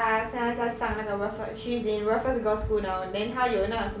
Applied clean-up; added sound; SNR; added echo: none; Organ; 15 dB; none.